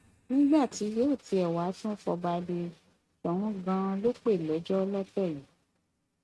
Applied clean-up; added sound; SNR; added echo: neural mask model RNNoise.